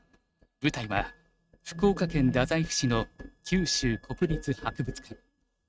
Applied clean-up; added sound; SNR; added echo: neural mask model RNNoise.